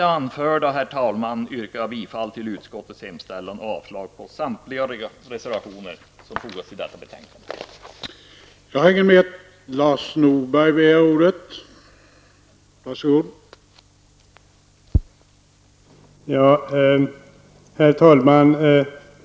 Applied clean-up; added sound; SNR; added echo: none; none; none; none.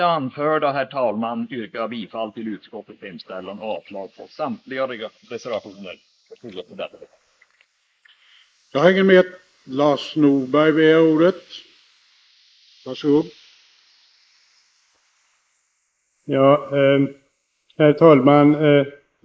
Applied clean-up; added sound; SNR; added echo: neural mask model Resemble Enhance denoiser.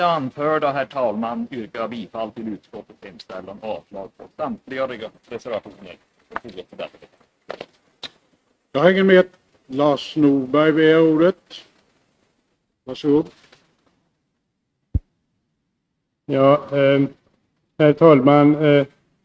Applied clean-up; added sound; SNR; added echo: neural mask model RNNoise.